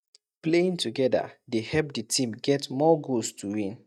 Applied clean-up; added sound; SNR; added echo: neural mask model DeepFilterNet 3.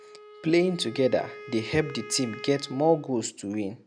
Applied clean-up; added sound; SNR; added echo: none; Wind instrument, woodwind instrument; 17 dB; none.